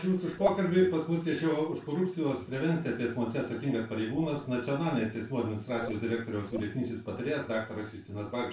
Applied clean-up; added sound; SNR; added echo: neural separator model SepFormer DNS4.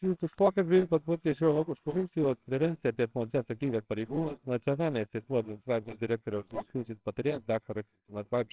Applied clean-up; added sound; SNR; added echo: neural separator model SepFormer WHAMR!.